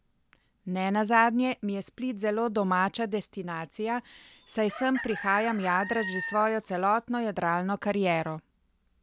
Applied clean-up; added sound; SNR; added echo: none; Chicken, rooster; 11 dB; none.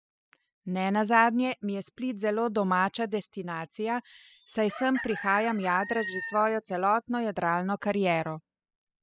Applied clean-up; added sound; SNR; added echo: classical method spectral subtraction.